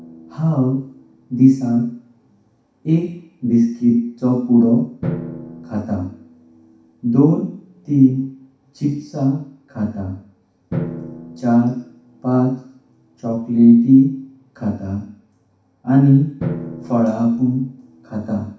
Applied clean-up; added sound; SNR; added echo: none; Drum; 16 dB; reverberation time 0.6 s.